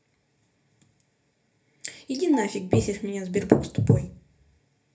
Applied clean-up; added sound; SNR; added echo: none; Bowed string instrument; 15 dB; reverberation time 0.3 s.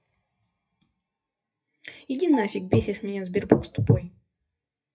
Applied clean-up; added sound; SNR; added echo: classical method WPE with log-MMSE.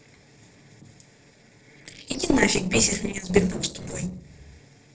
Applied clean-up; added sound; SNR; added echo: neural separator model SepFormer DNS4.